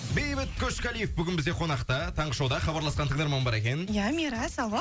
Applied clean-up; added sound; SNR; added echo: none; none; none; none.